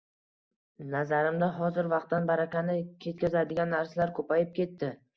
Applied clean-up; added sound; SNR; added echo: none; none; none; none.